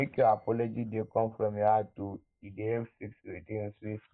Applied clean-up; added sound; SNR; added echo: neural mask model DeepFilterNet 3.